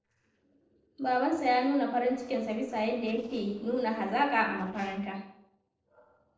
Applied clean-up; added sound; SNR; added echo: neural separator model SepFormer DNS4.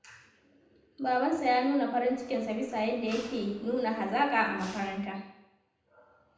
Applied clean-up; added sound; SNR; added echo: none; Mechanisms; 16 dB; reverberation time 0.8 s.